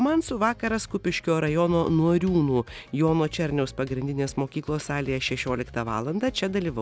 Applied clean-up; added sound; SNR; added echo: none; none; none; none.